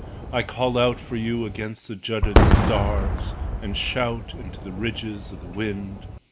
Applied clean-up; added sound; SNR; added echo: none; Fireworks; -3 dB; none.